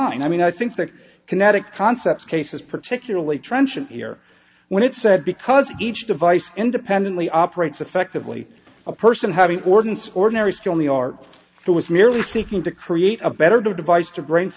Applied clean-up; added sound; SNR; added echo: none; none; none; none.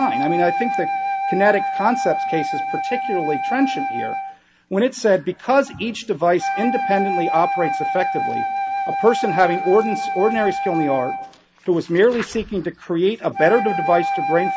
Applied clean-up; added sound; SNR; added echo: none; Wind instrument, woodwind instrument; 3 dB; none.